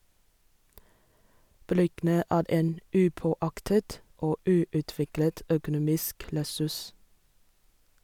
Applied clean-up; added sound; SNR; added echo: none; none; none; none.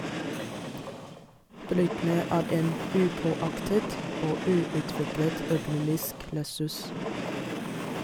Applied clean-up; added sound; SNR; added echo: none; Train; 4 dB; none.